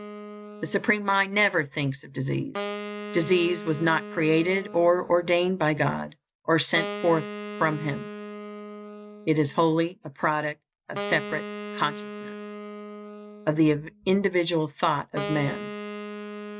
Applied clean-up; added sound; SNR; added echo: none; Wind instrument, woodwind instrument; 11 dB; none.